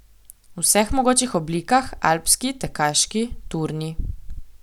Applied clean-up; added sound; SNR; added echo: none; none; none; none.